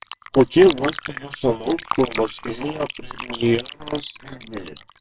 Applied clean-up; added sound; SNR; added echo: neural separator model SepFormer WHAMR!.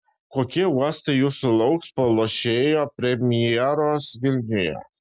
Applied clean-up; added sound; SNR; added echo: none; none; none; none.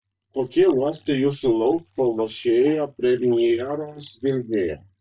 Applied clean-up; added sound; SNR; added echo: neural mask model DeepFilterNet 3.